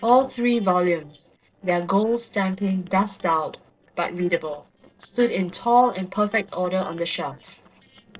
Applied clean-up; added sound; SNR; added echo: neural separator model SepFormer DNS4.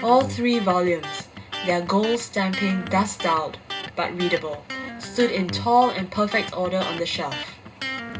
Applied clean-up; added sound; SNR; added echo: none; Electric guitar; 11 dB; reverberation time 0.2 s.